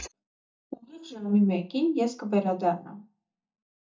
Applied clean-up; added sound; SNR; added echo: neural mask model DeepFilterNet 3.